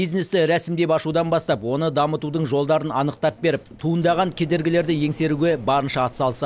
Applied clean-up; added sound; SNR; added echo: none; none; none; none.